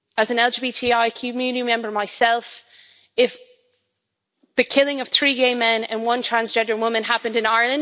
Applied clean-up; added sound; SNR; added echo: none; none; none; none.